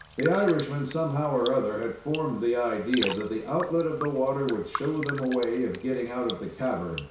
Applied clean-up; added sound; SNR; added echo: none; Raindrop; 13 dB; reverberation time 0.6 s.